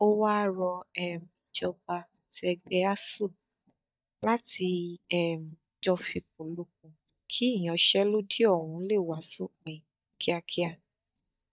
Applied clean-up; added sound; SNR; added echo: neural mask model DeepFilterNet 3.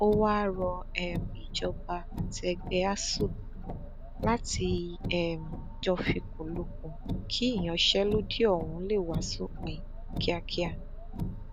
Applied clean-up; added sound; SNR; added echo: none; Car; 5 dB; none.